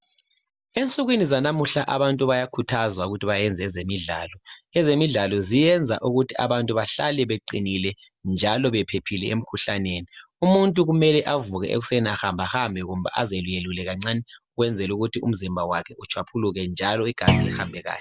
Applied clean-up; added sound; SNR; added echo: none; Thump, thud; -2 dB; none.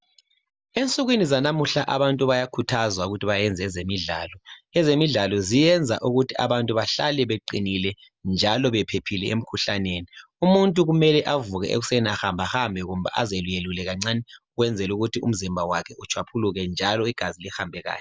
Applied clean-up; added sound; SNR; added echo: none; none; none; none.